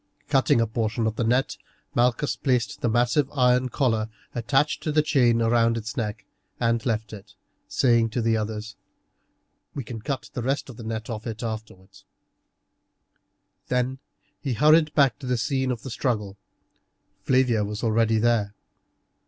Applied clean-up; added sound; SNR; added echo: none; none; none; none.